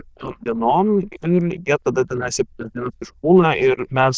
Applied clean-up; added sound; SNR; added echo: neural diffusion model UNIVERSE++.